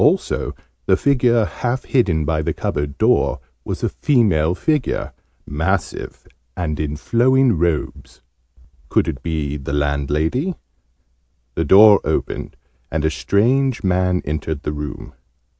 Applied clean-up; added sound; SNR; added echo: none; none; none; none.